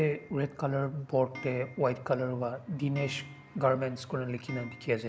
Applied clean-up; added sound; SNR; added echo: none; Clock; 19 dB; none.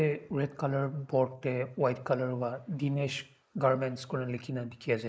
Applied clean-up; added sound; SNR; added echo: neural mask model Resemble Enhance denoiser.